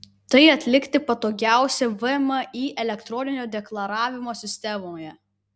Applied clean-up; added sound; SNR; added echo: none; none; none; none.